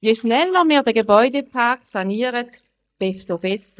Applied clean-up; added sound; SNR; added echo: neural mask model DeepFilterNet 3.